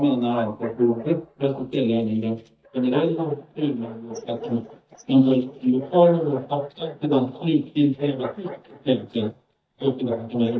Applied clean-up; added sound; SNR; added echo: neural mask model DeepFilterNet 3.